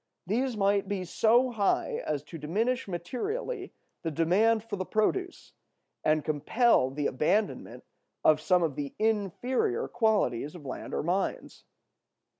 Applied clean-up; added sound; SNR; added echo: none; none; none; none.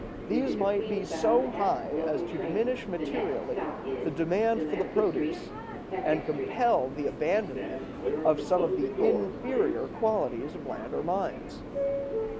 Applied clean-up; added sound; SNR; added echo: none; Subway, metro, underground; 3 dB; none.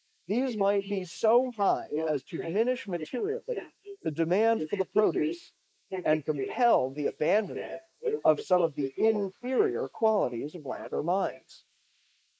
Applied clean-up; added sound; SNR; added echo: neural mask model Resemble Enhance denoiser.